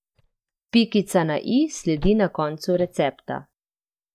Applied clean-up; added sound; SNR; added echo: neural mask model DeepFilterNet 3.